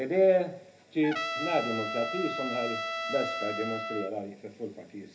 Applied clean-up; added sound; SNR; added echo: none; Trumpet; 4 dB; reverberation time 0.3 s.